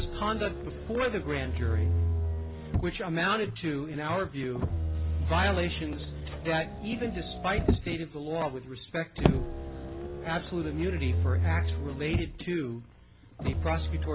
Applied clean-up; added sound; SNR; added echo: none; Motor vehicle (road); -1 dB; none.